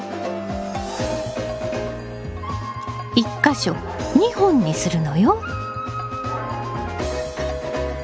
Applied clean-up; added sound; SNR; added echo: none; Train; 17 dB; none.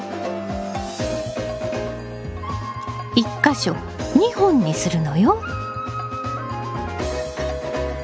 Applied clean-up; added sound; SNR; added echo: none; none; none; none.